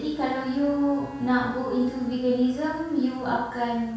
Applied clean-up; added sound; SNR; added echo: none; Bowed string instrument; 15 dB; reverberation time 0.7 s.